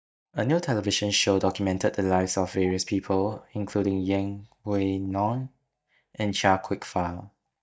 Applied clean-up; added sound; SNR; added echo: neural mask model DeepFilterNet 3.